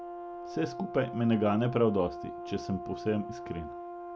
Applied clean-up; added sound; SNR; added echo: none; Brass instrument; 9 dB; none.